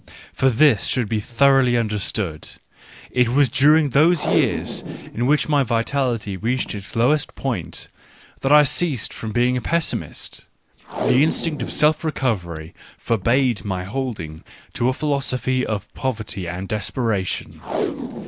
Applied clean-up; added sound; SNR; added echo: none; Packing tape, duct tape; 12 dB; none.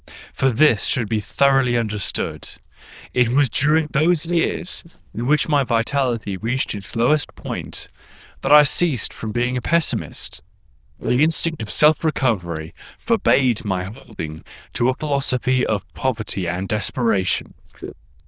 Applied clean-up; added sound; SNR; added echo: neural diffusion model UNIVERSE++.